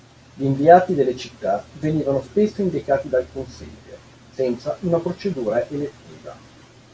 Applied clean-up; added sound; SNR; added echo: none; none; none; none.